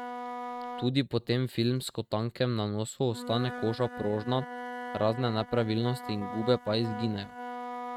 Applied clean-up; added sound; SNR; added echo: neural mask model RNNoise.